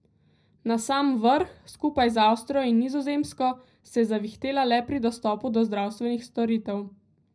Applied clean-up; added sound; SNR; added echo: none; none; none; reverberation time 0.4 s.